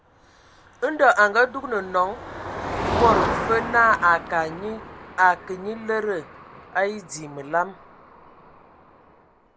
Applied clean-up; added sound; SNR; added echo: none; Motor vehicle (road); 8 dB; none.